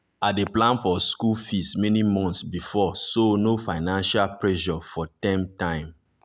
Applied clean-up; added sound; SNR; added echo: none; none; none; none.